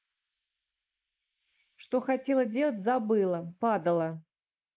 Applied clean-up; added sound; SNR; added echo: neural mask model Resemble Enhance denoiser.